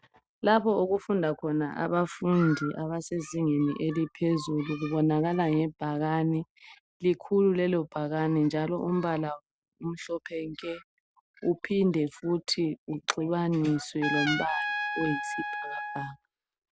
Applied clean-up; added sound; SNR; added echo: none; Trumpet; 6 dB; none.